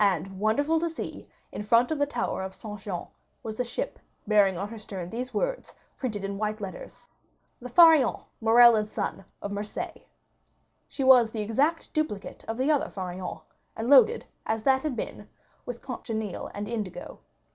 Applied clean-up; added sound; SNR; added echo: none; none; none; none.